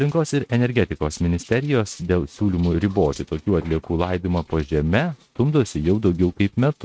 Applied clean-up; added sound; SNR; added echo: neural mask model RNNoise.